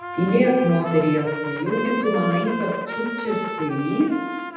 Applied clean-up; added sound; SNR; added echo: none; Trumpet; 8 dB; reverberation time 1.1 s.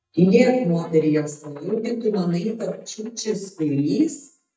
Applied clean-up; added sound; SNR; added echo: neural mask model DeepFilterNet 3.